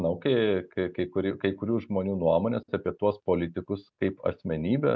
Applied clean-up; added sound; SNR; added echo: none; none; none; none.